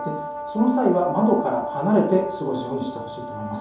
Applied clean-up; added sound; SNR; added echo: none; Brass instrument; 9 dB; reverberation time 2.8 s.